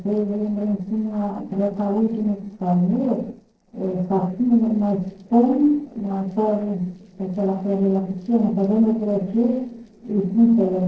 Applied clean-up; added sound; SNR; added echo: neural separator model SepFormer DNS4.